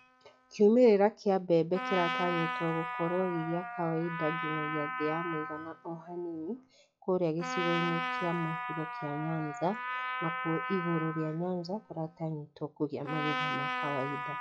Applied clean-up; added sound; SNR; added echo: classical method log-MMSE.